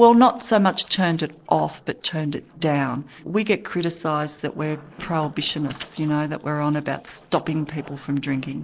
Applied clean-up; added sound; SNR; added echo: neural separator model SepFormer DNS4.